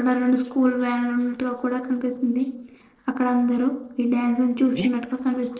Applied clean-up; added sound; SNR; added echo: neural separator model SepFormer DNS4.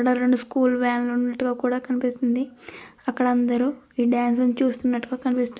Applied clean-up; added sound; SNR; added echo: none; none; none; none.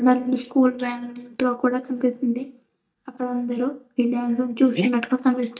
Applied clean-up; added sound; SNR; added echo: neural mask model DeepFilterNet 3.